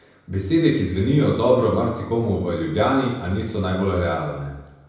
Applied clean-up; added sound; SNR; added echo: none; none; none; reverberation time 0.9 s.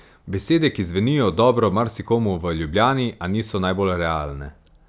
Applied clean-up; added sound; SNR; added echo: none; none; none; none.